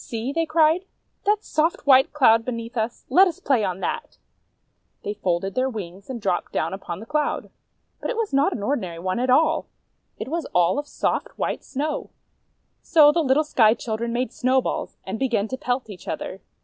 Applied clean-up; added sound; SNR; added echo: none; none; none; none.